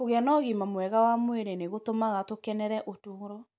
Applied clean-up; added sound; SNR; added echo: none; none; none; none.